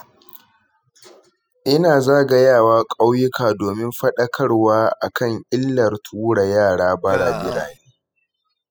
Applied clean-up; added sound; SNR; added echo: classical method spectral subtraction.